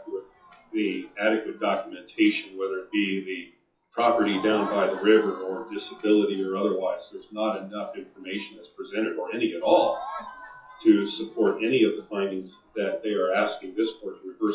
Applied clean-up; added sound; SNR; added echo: classical method WPE with log-MMSE.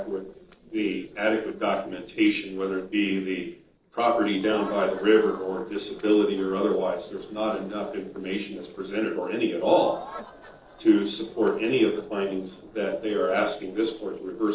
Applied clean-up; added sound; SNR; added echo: neural separator model SepFormer DNS4.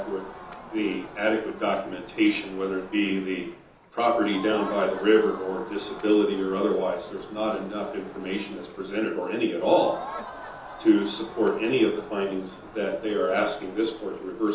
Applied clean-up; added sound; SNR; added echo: none; Crowd; 16 dB; reverberation time 0.6 s.